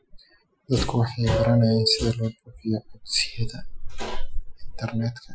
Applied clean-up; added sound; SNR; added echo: classical method Wiener filter.